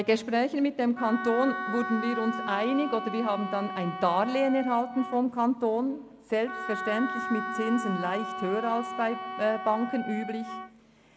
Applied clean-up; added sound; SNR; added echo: none; Wind instrument, woodwind instrument; 8 dB; none.